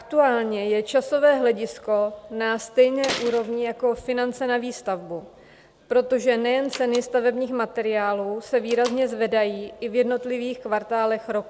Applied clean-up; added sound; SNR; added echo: none; Slam; 20 dB; none.